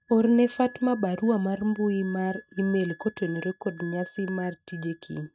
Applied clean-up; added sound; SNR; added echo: neural mask model RNNoise.